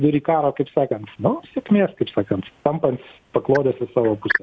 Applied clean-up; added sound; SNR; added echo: none; none; none; none.